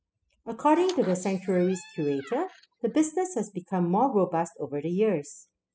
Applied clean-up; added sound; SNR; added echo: classical method spectral subtraction.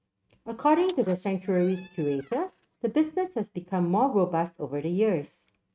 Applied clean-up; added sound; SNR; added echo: neural mask model RNNoise.